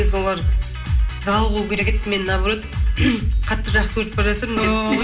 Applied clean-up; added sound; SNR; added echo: none; none; none; reverberation time 1.8 s.